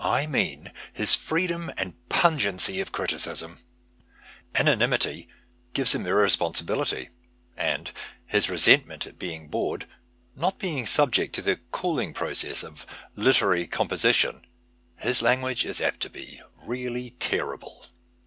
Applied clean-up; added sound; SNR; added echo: none; none; none; none.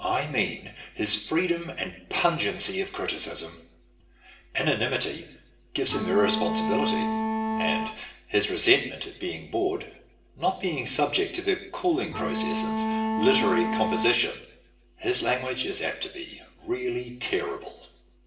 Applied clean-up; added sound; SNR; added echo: none; Bowed string instrument; 0 dB; reverberation time 0.7 s.